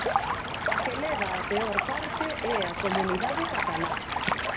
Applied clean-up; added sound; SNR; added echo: none; Stream; -4 dB; reverberation time 0.5 s.